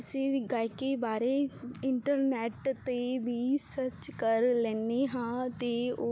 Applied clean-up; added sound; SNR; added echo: none; none; none; none.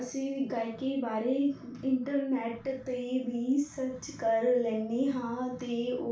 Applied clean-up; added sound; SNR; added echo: none; none; none; reverberation time 0.3 s.